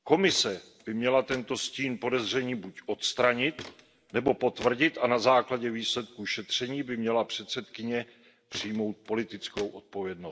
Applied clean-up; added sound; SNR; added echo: none; Walk, footsteps; 19 dB; reverberation time 1.1 s.